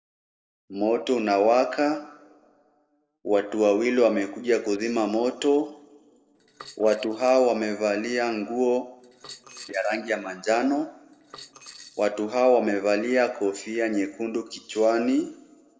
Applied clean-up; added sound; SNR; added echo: neural separator model SepFormer DNS4.